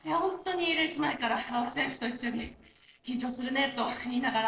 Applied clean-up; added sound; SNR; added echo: neural separator model SepFormer DNS4.